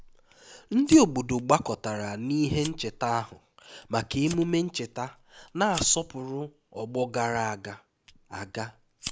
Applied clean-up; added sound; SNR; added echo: none; Fire; 18 dB; none.